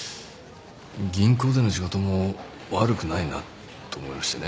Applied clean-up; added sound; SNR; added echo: none; none; none; none.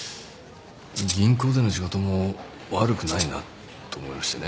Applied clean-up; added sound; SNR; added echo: none; Rattle (instrument); 6 dB; none.